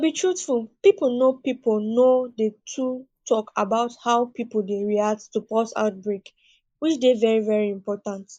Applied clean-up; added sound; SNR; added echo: neural mask model Resemble Enhance denoiser.